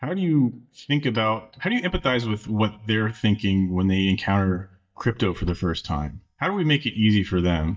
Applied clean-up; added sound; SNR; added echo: neural mask model DeepFilterNet 3.